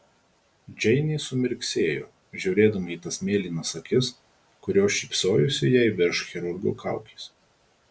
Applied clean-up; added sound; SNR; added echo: none; none; none; none.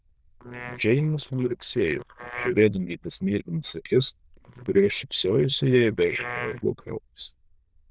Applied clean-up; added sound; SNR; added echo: neural diffusion model UNIVERSE++.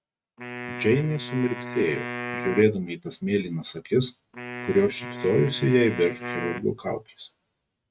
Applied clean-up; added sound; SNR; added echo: neural mask model RNNoise.